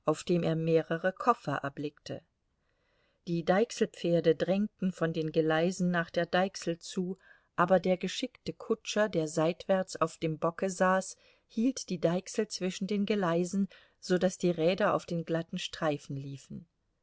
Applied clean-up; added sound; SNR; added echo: none; none; none; none.